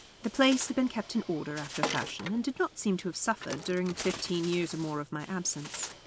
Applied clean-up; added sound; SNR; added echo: none; Bird; 10 dB; none.